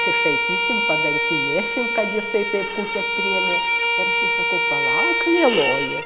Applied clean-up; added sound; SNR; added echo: none; Bowed string instrument; -4 dB; none.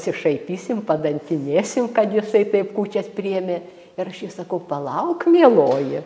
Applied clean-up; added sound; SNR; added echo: none; none; none; none.